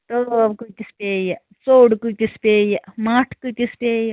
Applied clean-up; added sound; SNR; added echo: none; none; none; none.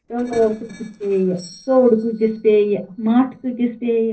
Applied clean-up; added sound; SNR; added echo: neural separator model SepFormer DNS4.